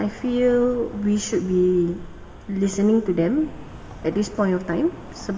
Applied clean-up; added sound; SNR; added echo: none; Traffic noise, roadway noise; 17 dB; reverberation time 1.5 s.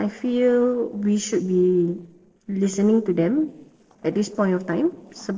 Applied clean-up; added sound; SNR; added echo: neural separator model SepFormer DNS4.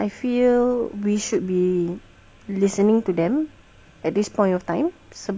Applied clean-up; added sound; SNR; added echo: none; none; none; none.